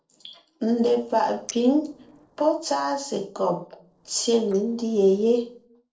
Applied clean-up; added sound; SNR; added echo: neural separator model SepFormer DNS4.